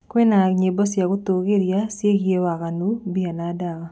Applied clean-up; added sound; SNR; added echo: none; none; none; none.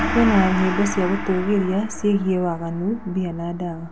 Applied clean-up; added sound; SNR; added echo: none; Gong; 6 dB; none.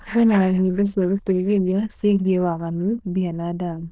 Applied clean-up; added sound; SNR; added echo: neural diffusion model UNIVERSE++.